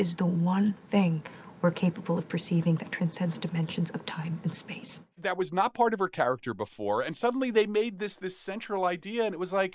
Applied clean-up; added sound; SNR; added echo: none; none; none; none.